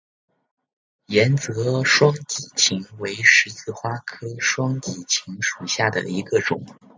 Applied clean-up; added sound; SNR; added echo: none; none; none; none.